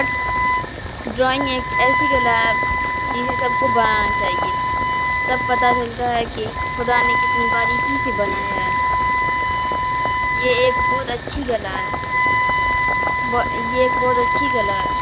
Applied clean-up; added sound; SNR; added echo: none; Wind instrument, woodwind instrument + Boiling; -5 dB; none.